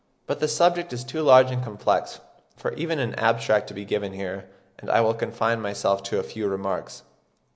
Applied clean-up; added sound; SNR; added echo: none; none; none; none.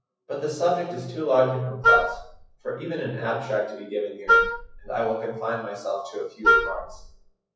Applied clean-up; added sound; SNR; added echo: classical method WPE with log-MMSE.